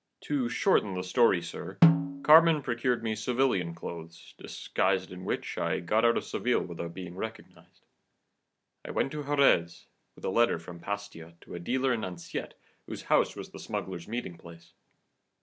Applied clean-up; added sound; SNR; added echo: none; Snare drum; -2 dB; none.